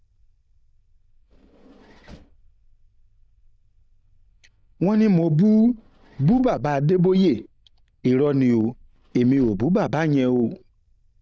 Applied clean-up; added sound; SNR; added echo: neural diffusion model UNIVERSE++.